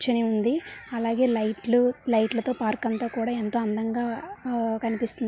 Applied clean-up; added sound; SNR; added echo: none; none; none; none.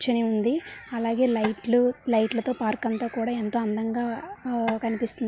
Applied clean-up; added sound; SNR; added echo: none; Tap / Wood; 11 dB; none.